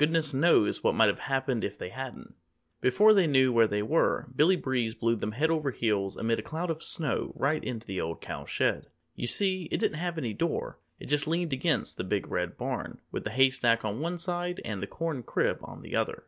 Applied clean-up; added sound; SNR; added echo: none; none; none; none.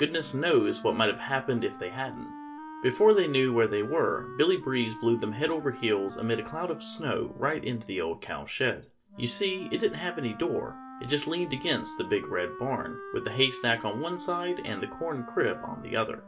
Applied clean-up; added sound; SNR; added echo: none; Wind instrument, woodwind instrument; 14 dB; reverberation time 0.2 s.